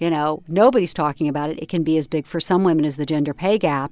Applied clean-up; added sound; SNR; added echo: none; none; none; none.